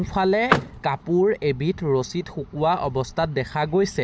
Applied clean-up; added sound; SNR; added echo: none; Vehicle; 4 dB; none.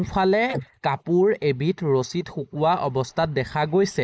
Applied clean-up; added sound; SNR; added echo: neural mask model Resemble Enhance denoiser.